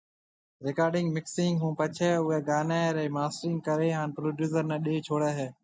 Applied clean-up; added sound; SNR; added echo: neural mask model DeepFilterNet 3.